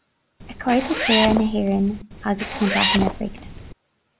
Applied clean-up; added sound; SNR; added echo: none; Zipper (clothing); 3 dB; none.